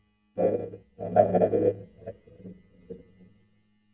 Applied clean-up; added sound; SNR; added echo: neural mask model DeepFilterNet 3.